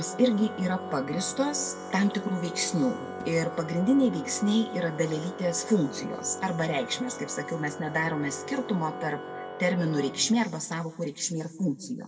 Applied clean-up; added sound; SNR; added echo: none; Organ; 11 dB; reverberation time 1.0 s.